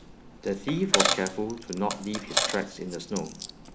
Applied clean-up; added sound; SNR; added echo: none; Coin (dropping); 0 dB; none.